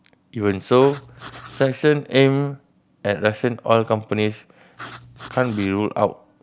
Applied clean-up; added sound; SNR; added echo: none; Writing; 18 dB; none.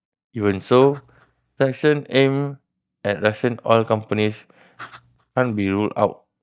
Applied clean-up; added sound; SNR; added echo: neural mask model DeepFilterNet 3.